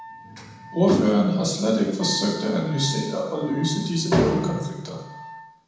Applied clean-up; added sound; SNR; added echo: none; Wind instrument, woodwind instrument; 18 dB; reverberation time 1.1 s.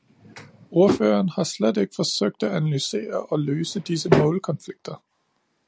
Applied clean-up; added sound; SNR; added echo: none; none; none; none.